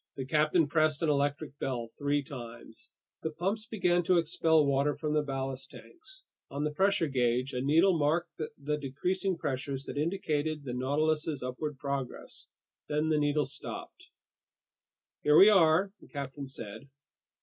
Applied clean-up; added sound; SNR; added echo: none; none; none; none.